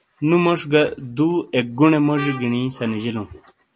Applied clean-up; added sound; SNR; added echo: none; Trumpet; 15 dB; none.